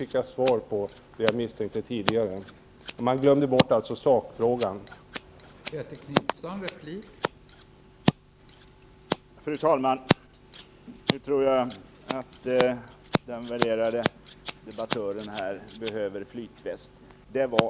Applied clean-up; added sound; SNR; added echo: none; Scissors; 5 dB; none.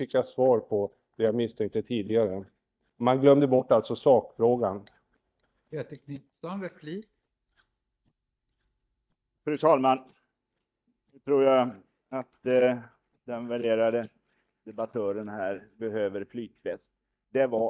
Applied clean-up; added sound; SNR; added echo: neural mask model DeepFilterNet 3.